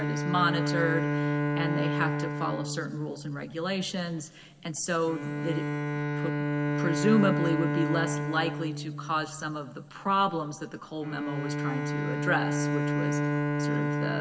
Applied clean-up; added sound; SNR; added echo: none; Bowed string instrument; -1 dB; reverberation time 1.6 s.